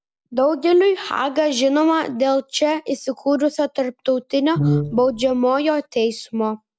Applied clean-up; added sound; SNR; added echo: none; Brass instrument; 3 dB; none.